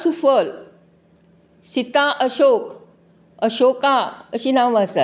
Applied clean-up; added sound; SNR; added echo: none; none; none; none.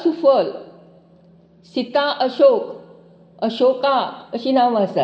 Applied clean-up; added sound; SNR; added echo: none; none; none; reverberation time 1.4 s.